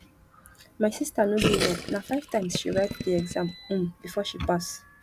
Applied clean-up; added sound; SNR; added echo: none; Gurgling; 3 dB; none.